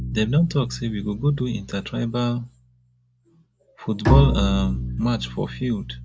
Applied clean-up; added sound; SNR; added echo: none; Bowed string instrument; 3 dB; none.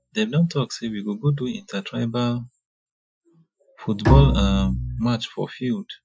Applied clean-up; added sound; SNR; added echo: classical method Wiener filter.